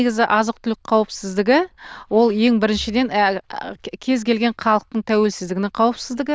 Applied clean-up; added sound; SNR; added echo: neural diffusion model UNIVERSE++.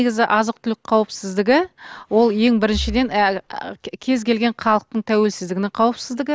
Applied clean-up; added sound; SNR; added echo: neural mask model DeepFilterNet 3.